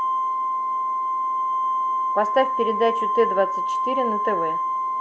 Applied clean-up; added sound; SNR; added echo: none; Organ; -3 dB; none.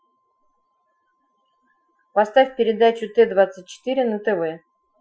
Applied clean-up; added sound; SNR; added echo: classical method Wiener filter.